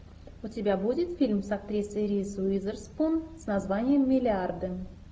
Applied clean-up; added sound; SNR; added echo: none; none; none; none.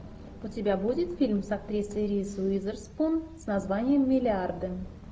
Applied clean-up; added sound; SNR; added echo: none; Run; 18 dB; none.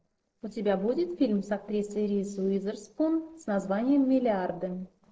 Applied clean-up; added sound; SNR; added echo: neural separator model SepFormer DNS4.